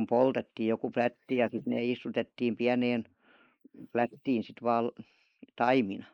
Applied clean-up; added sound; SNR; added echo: neural mask model Resemble Enhance denoiser.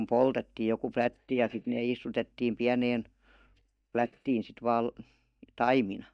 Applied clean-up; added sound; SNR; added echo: neural mask model DeepFilterNet 3.